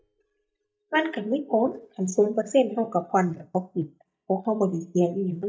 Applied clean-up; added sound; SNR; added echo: neural mask model DeepFilterNet 3.